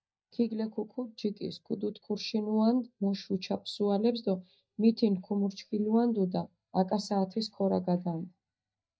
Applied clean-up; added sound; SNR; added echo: neural mask model DeepFilterNet 3.